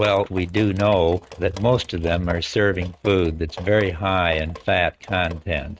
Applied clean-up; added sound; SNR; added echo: neural mask model RNNoise.